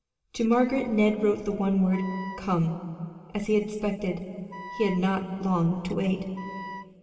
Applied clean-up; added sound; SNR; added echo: none; Wind instrument, woodwind instrument; 14 dB; reverberation time 2.5 s.